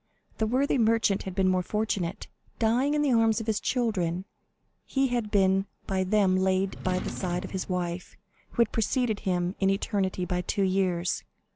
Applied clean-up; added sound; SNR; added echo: none; Drawer open or close; 12 dB; none.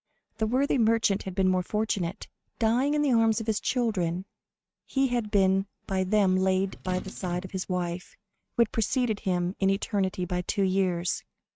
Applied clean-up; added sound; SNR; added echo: neural mask model RNNoise.